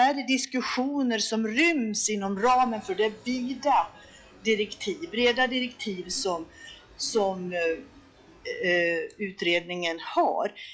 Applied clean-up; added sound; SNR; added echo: classical method log-MMSE.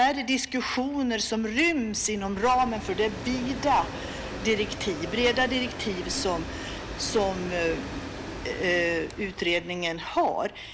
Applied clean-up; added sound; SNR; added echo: none; Train; 10 dB; none.